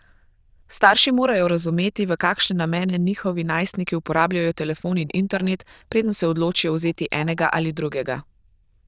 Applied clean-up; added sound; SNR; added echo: neural diffusion model UNIVERSE++.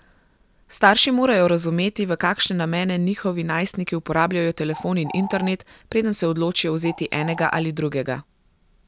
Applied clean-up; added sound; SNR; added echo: none; Bird; 12 dB; none.